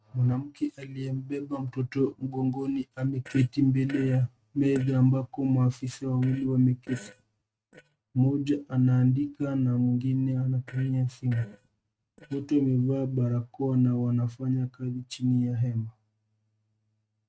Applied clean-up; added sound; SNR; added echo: neural mask model RNNoise.